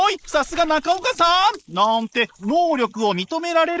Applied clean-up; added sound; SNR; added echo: neural mask model Resemble Enhance denoiser.